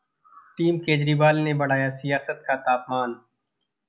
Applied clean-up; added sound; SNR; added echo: none; none; none; none.